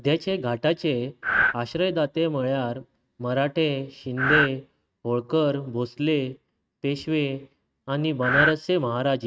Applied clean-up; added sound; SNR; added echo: neural mask model RNNoise.